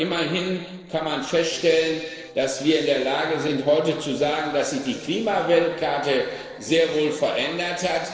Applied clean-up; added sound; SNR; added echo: neural separator model SepFormer DNS4.